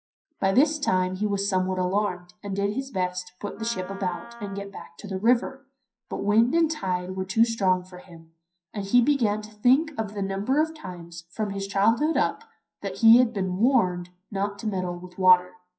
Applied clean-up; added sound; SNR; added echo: classical method WPE with log-MMSE.